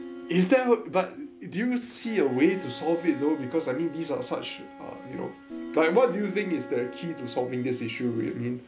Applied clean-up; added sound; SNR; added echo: none; Bowed string instrument + Guitar; 15 dB; none.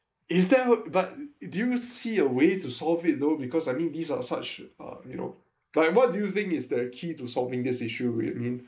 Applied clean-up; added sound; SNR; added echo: neural mask model Resemble Enhance denoiser.